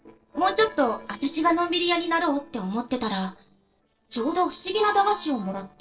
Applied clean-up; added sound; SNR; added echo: neural separator model SepFormer DNS4.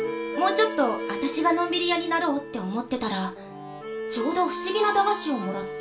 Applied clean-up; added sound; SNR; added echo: none; Wind instrument, woodwind instrument; 20 dB; reverberation time 0.3 s.